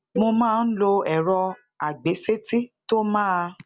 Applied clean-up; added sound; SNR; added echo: none; Cowbell; 16 dB; none.